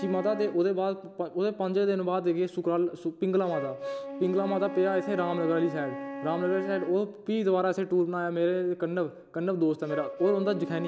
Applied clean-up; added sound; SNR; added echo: none; Wind instrument, woodwind instrument; 12 dB; none.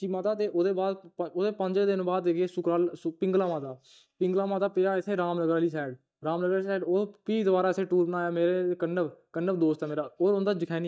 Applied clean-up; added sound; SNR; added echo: neural mask model DeepFilterNet 3.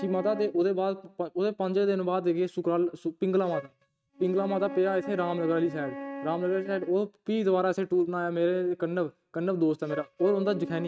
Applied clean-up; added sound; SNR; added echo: neural mask model RNNoise.